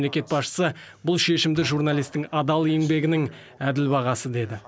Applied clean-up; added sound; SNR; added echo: none; none; none; none.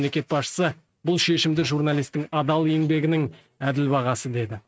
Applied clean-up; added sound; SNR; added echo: neural mask model RNNoise.